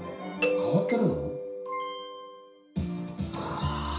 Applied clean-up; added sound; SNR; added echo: none; Doorbell; 1 dB; reverberation time 0.6 s.